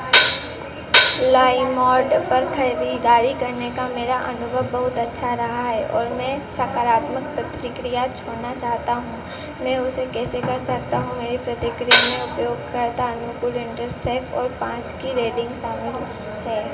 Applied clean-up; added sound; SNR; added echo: none; Hi-hat; -4 dB; reverberation time 2.1 s.